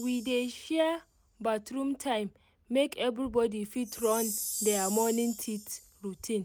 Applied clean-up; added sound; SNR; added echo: none; Chime; 11 dB; none.